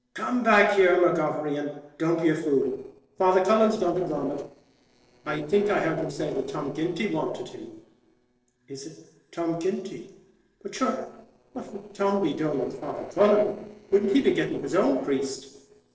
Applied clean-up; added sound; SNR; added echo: neural separator model SepFormer DNS4.